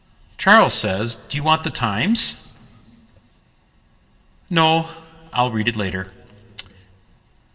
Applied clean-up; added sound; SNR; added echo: none; none; none; reverberation time 2.0 s.